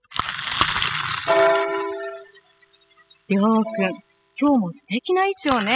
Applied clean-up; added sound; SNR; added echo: classical method spectral subtraction.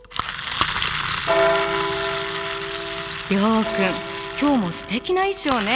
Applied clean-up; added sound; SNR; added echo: none; Engine; 5 dB; none.